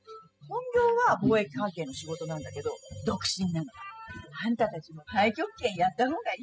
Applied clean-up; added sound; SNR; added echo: classical method spectral subtraction.